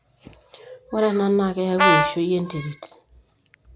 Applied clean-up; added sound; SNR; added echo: none; Brass instrument; -3 dB; none.